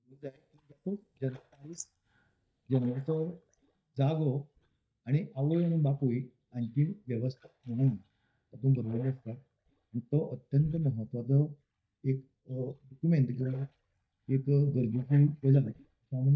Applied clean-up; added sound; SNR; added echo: neural mask model DeepFilterNet 3.